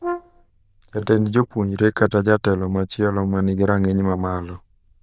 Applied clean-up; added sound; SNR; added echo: neural diffusion model UNIVERSE++.